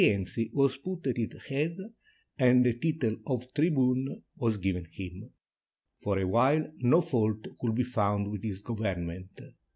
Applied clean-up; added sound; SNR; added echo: none; none; none; none.